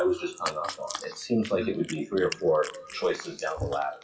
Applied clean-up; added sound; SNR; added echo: classical method WPE with log-MMSE.